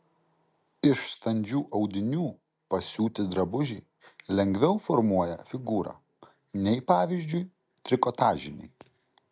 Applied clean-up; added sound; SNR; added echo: none; none; none; none.